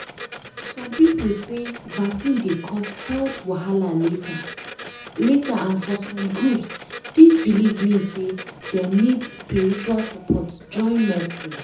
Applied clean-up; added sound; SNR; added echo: none; Printer; 14 dB; reverberation time 0.5 s.